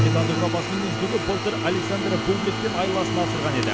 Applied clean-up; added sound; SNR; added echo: none; Domestic sounds, home sounds + Musical instrument; -1 dB; none.